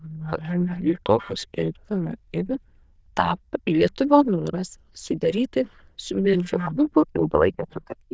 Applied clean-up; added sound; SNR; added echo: neural diffusion model UNIVERSE++.